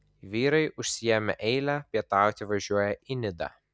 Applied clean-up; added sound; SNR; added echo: none; none; none; none.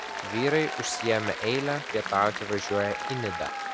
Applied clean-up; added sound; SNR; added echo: none; Applause; 6 dB; none.